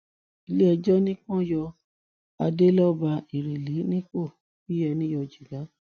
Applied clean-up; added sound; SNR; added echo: none; none; none; none.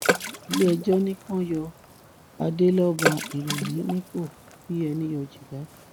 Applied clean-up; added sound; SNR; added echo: none; Water / Splash, splatter; 6 dB; none.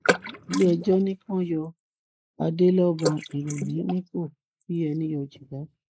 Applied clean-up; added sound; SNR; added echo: neural mask model Resemble Enhance denoiser.